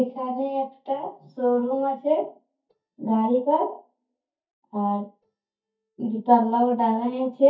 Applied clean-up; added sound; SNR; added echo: neural mask model DeepFilterNet 3.